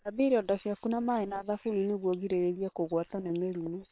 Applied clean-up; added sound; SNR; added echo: neural separator model SepFormer WHAM!.